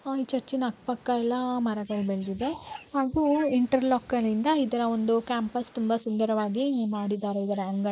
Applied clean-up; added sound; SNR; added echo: neural mask model Resemble Enhance denoiser.